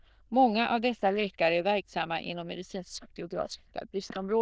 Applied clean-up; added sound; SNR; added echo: neural diffusion model UNIVERSE++.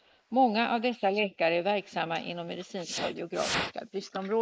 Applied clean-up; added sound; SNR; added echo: neural mask model Resemble Enhance denoiser.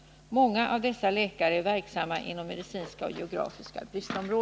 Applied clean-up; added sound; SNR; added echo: none; none; none; none.